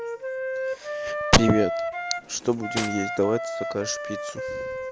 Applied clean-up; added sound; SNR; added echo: none; Cutlery, silverware + Wind instrument, woodwind instrument; 4 dB; none.